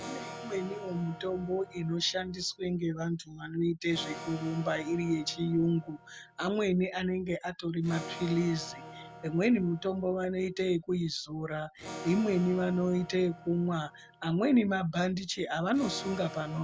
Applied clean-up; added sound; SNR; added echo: none; Electric guitar / Acoustic guitar; 16 dB; none.